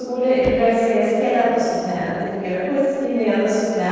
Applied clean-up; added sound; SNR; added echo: neural separator model SepFormer DNS4.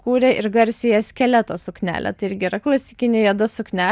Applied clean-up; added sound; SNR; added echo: none; none; none; none.